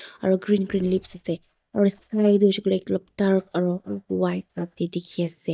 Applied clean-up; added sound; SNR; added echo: neural mask model DeepFilterNet 3.